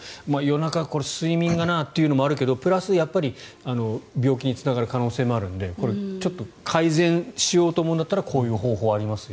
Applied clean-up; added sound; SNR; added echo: none; none; none; none.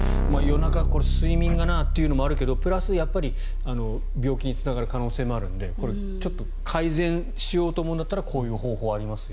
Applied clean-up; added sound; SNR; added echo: none; Keyboard (musical); -3 dB; none.